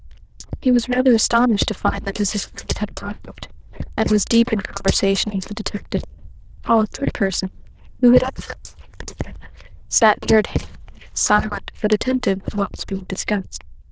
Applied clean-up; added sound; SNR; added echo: neural diffusion model UNIVERSE++.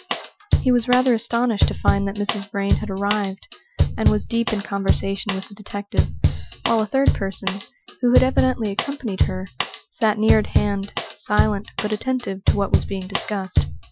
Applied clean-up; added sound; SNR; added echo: classical method Wiener filter.